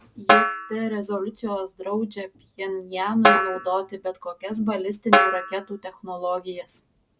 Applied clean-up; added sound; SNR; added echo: none; Snare drum; -3 dB; none.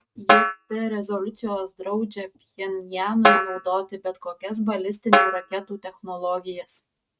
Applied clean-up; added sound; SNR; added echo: neural mask model RNNoise.